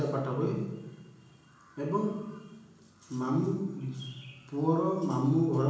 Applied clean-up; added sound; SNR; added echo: none; none; none; reverberation time 1.0 s.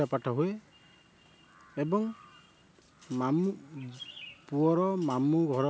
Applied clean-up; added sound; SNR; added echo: none; none; none; none.